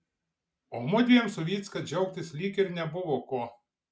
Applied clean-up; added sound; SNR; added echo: none; none; none; none.